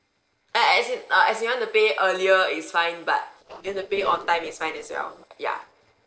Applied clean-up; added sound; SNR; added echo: neural separator model SepFormer DNS4.